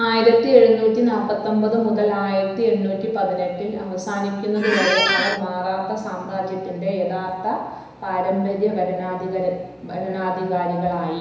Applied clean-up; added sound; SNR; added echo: none; Squeak; 1 dB; reverberation time 1.0 s.